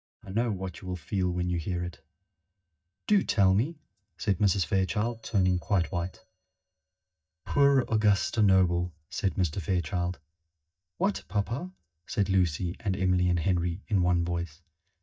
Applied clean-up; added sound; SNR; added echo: neural mask model DeepFilterNet 3.